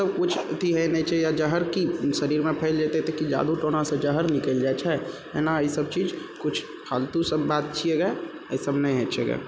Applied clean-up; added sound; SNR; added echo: none; none; none; none.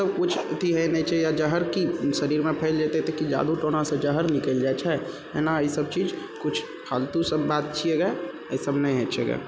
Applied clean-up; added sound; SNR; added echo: none; Wind instrument, woodwind instrument; 17 dB; none.